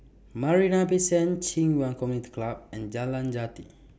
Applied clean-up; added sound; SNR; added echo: none; none; none; none.